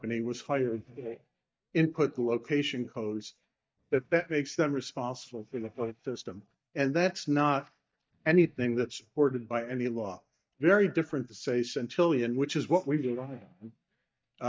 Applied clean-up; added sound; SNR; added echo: neural mask model DeepFilterNet 3.